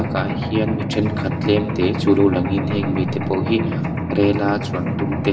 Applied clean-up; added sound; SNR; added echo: none; Mechanisms; 2 dB; reverberation time 2.4 s.